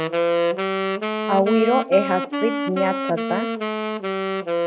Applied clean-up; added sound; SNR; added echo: none; Wind instrument, woodwind instrument; 0 dB; none.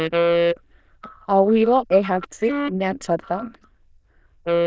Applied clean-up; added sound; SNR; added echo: neural diffusion model UNIVERSE++.